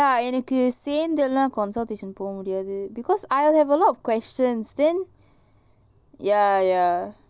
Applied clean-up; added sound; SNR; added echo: none; none; none; none.